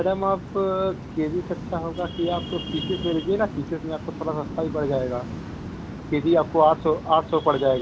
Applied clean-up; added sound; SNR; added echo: none; Waves, surf; 10 dB; none.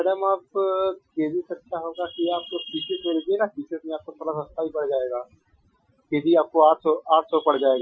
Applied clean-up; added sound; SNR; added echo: classical method Wiener filter.